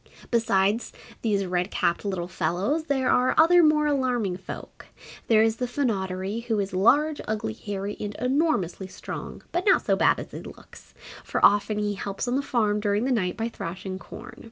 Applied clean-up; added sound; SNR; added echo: none; none; none; none.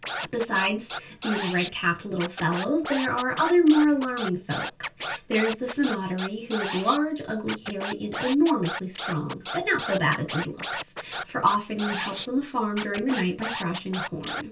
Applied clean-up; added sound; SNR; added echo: none; Scratching (performance technique); 8 dB; reverberation time 0.2 s.